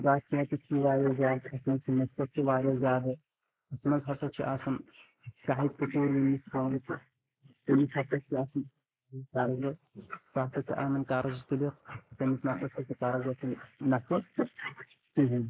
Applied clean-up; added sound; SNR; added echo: neural mask model Resemble Enhance denoiser.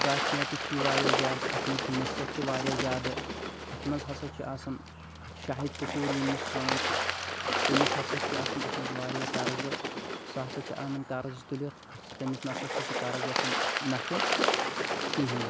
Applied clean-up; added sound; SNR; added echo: none; Water / Bird; -3 dB; none.